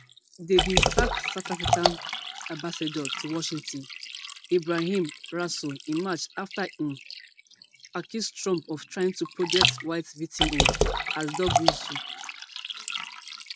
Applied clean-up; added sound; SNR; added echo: none; Liquid; -1 dB; none.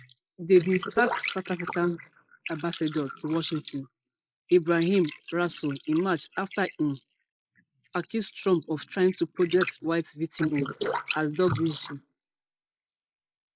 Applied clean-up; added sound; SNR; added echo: neural mask model Resemble Enhance denoiser.